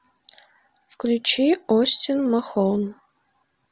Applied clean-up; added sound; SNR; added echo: none; none; none; none.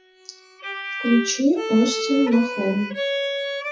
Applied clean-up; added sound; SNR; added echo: classical method WPE with log-MMSE.